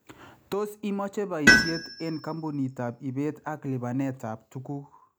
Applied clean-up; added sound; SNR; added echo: none; Tools; -5 dB; none.